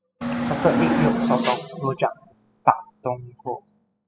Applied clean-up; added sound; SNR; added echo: classical method spectral subtraction.